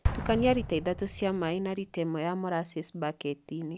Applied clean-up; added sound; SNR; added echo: none; Explosion; 7 dB; none.